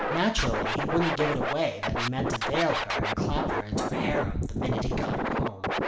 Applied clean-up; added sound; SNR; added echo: none; Scratching (performance technique); -2 dB; reverberation time 0.6 s.